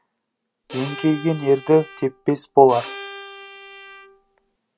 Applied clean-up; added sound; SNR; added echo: none; Bowed string instrument; 16 dB; none.